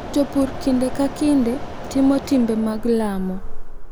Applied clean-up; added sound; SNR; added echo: none; Mechanisms; 7 dB; none.